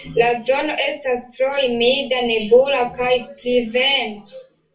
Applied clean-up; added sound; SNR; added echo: none; none; none; reverberation time 0.3 s.